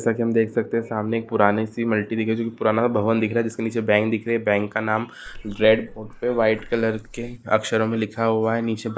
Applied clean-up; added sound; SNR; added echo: neural mask model Resemble Enhance denoiser.